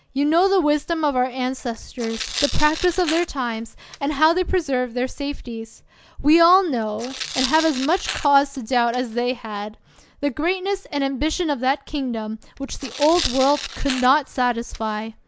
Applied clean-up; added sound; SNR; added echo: none; Tearing; 11 dB; none.